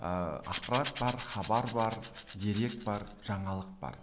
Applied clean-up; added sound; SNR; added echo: none; Rattle / Rattle (instrument); -2 dB; none.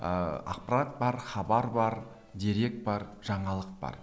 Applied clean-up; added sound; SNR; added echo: none; none; none; none.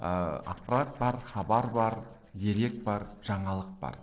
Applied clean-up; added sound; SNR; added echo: neural separator model SepFormer DNS4.